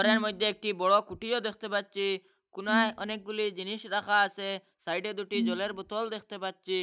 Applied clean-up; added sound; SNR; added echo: none; Brass instrument; 3 dB; none.